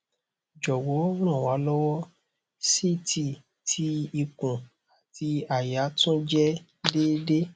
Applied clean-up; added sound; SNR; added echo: none; none; none; none.